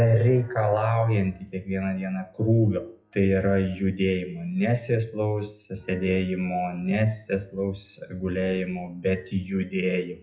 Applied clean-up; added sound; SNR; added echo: classical method WPE with log-MMSE.